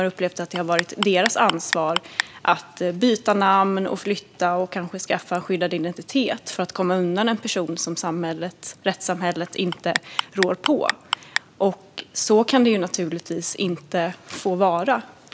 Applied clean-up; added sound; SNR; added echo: none; Clock; 5 dB; none.